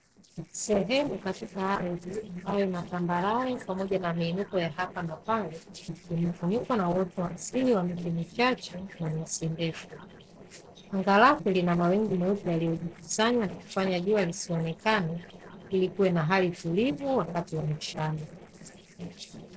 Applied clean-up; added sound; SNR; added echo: neural separator model SepFormer DNS4.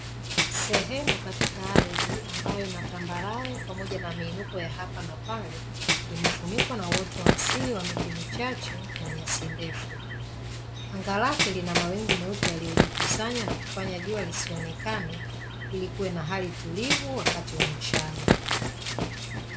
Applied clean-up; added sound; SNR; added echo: none; Run; -4 dB; none.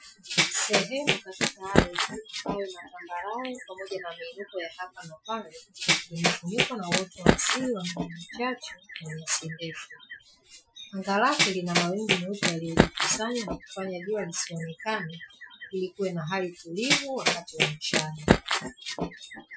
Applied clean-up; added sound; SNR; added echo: classical method Wiener filter.